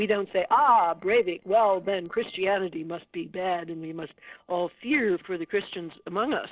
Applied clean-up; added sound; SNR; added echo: neural separator model SepFormer DNS4.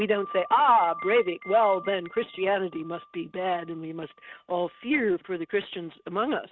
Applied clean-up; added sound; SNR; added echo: neural mask model RNNoise.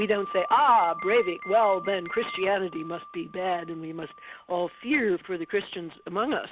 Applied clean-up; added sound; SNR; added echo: none; Wind chime + Alarm; 15 dB; none.